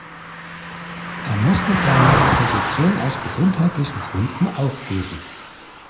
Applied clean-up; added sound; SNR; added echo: none; Car passing by; 2 dB; reverberation time 0.7 s.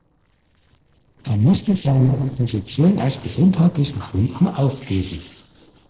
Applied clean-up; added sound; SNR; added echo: neural separator model SepFormer DNS4.